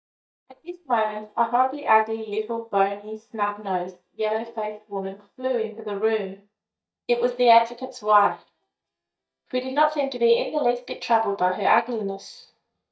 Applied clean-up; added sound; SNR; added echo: neural mask model DeepFilterNet 3.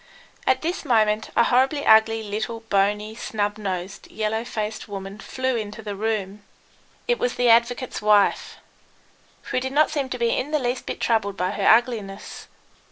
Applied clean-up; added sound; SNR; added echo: none; none; none; none.